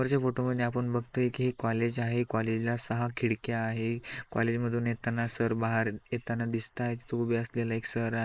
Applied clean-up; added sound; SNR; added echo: neural mask model Resemble Enhance denoiser.